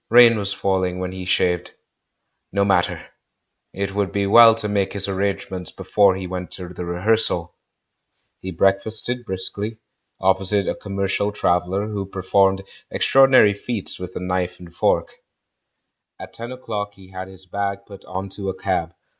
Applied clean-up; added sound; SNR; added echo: none; none; none; none.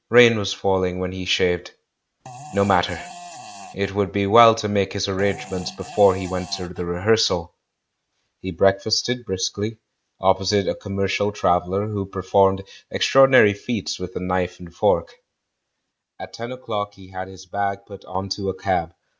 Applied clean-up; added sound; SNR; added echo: none; Fart; 17 dB; none.